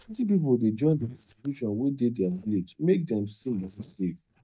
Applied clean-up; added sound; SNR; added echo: neural mask model DeepFilterNet 3.